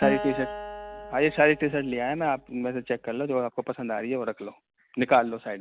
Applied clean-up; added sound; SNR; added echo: none; Acoustic guitar; 10 dB; none.